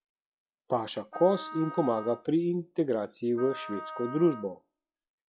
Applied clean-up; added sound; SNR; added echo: classical method log-MMSE.